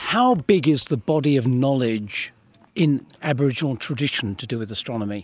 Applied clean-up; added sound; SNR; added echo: none; none; none; none.